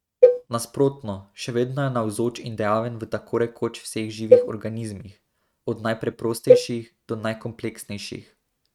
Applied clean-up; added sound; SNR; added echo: neural mask model RNNoise.